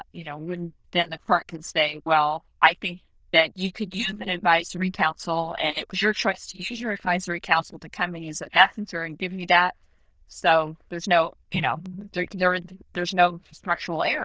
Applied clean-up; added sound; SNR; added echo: neural diffusion model UNIVERSE++.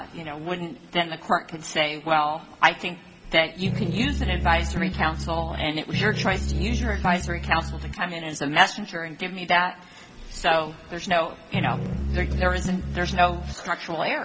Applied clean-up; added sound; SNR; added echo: none; Piano; 1 dB; none.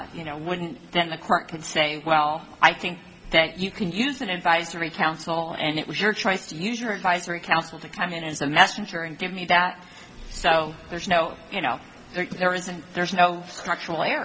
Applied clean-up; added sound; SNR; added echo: none; none; none; none.